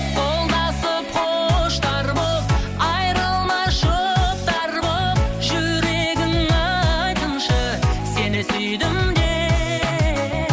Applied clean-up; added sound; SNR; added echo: none; none; none; none.